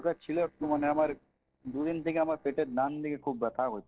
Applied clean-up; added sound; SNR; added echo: neural separator model SepFormer DNS4.